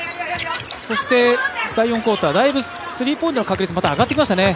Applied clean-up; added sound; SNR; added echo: none; Cheering; 18 dB; none.